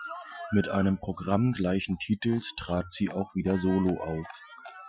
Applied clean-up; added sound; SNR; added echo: classical method Wiener filter.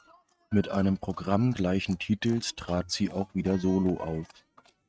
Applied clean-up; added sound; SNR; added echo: neural mask model RNNoise.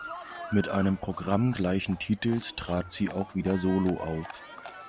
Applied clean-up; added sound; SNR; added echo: none; Livestock, farm animals, working animals; 15 dB; none.